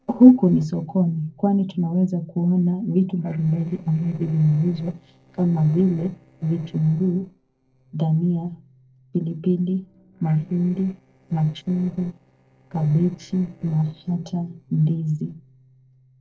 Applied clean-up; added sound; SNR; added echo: neural separator model SepFormer DNS4.